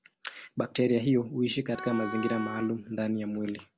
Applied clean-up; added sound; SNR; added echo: none; Wind instrument, woodwind instrument; 11 dB; none.